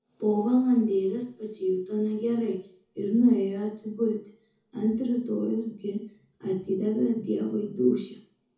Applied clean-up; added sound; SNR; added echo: none; none; none; reverberation time 0.6 s.